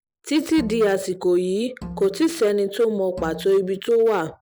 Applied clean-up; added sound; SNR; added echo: none; Bowed string instrument; 18 dB; none.